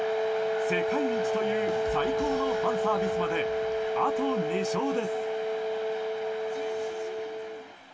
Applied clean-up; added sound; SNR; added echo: none; Wind instrument, woodwind instrument; -4 dB; reverberation time 2.8 s.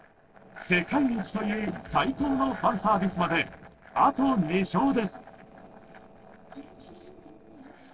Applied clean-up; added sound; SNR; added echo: neural separator model SepFormer DNS4.